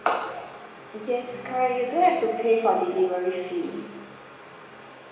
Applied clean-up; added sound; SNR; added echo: none; Electric guitar / Strum; 20 dB; reverberation time 1.2 s.